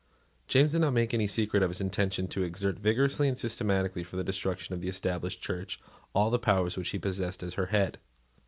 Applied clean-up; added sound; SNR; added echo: none; none; none; none.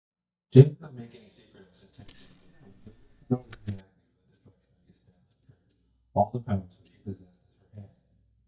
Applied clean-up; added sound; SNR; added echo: neural mask model DeepFilterNet 3.